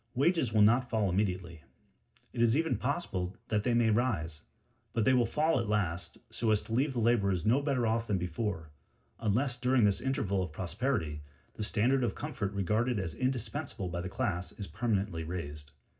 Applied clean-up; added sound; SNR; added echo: none; none; none; reverberation time 0.4 s.